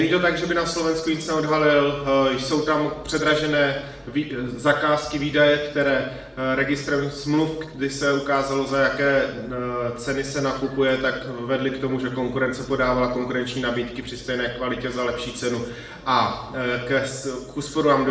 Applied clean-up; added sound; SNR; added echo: none; none; none; reverberation time 0.7 s.